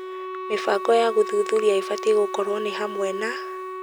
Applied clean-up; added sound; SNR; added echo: none; Wind instrument, woodwind instrument; 9 dB; none.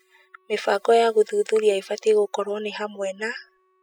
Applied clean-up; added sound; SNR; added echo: classical method spectral subtraction.